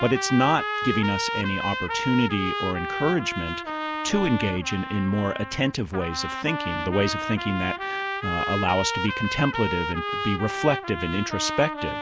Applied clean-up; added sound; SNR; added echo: none; Trumpet; 4 dB; none.